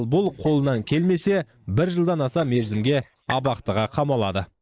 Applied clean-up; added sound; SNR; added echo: neural mask model Resemble Enhance denoiser.